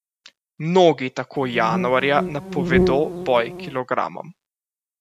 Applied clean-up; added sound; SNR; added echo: none; Insect; 3 dB; none.